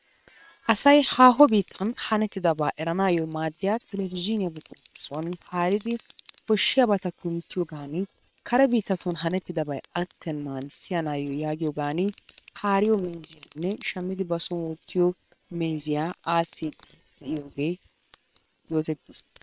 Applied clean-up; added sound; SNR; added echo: neural separator model SepFormer WHAM!.